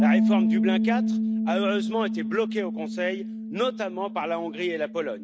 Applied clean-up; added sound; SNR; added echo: neural mask model RNNoise.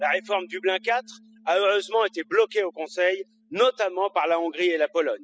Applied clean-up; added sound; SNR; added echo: classical method spectral subtraction.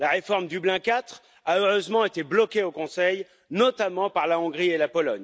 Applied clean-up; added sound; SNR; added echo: none; none; none; none.